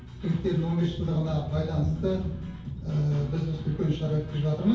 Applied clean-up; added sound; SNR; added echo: none; Thunder; 9 dB; reverberation time 2.4 s.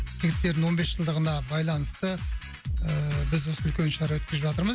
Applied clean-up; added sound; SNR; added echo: none; none; none; none.